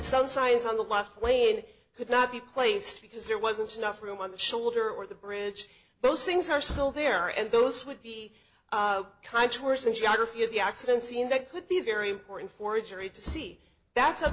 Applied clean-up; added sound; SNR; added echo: none; Wood; 20 dB; none.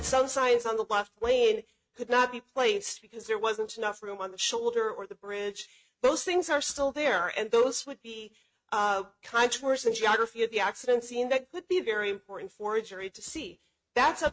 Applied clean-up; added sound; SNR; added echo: neural mask model RNNoise.